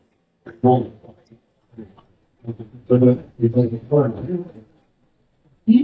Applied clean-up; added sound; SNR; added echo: neural mask model DeepFilterNet 3.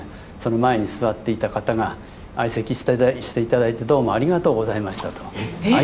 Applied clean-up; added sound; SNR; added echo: none; none; none; none.